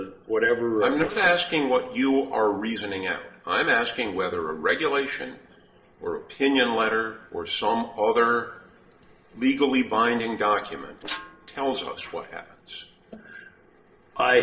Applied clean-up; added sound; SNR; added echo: neural separator model SepFormer DNS4.